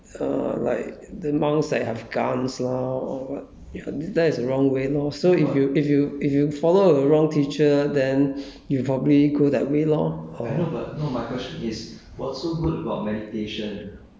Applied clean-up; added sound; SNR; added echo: none; none; none; none.